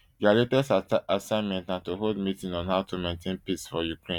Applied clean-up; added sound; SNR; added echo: none; none; none; none.